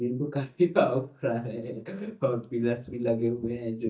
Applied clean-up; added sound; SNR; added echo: neural mask model DeepFilterNet 3.